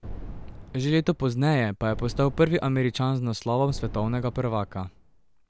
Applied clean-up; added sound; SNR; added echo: none; Boom; 14 dB; none.